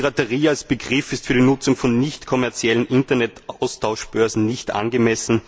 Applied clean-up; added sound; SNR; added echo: none; none; none; none.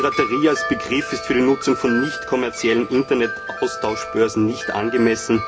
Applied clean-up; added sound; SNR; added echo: none; Wind chime; 9 dB; reverberation time 0.3 s.